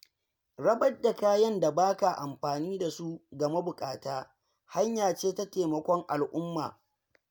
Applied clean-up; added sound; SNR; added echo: none; none; none; none.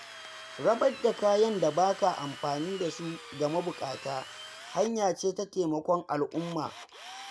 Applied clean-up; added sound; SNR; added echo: none; Drill; 16 dB; none.